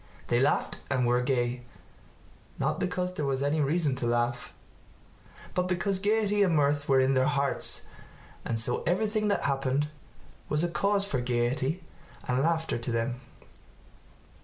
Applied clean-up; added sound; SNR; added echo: none; none; none; none.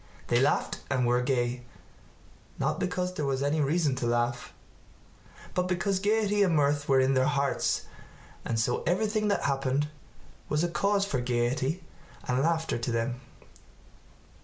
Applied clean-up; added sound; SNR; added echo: none; Snare drum; 17 dB; none.